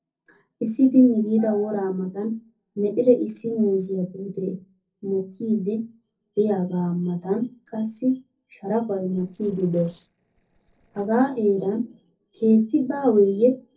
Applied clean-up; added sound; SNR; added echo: neural separator model SepFormer DNS4.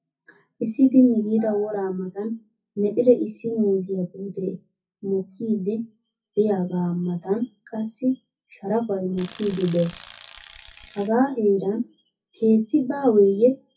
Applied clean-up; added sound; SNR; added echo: classical method WPE with log-MMSE.